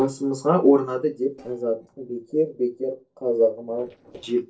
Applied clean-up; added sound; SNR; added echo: neural separator model SepFormer DNS4.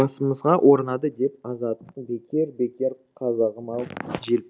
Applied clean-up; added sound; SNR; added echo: none; none; none; none.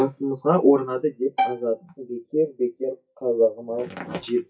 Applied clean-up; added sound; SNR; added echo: classical method WPE with log-MMSE.